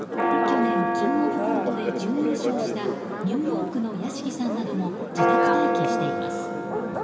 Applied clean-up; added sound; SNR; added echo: none; Church bell; -4 dB; reverberation time 2.2 s.